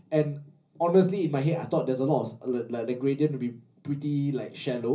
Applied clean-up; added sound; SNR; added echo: none; none; none; reverberation time 0.5 s.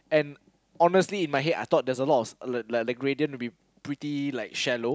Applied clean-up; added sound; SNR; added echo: none; none; none; none.